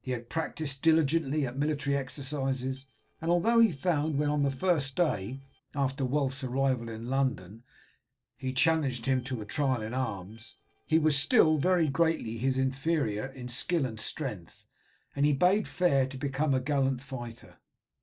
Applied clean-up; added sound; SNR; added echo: neural separator model SepFormer DNS4.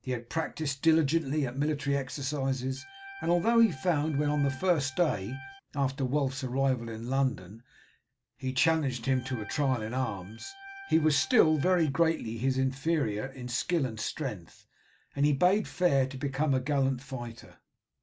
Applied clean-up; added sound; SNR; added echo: none; Organ; 19 dB; none.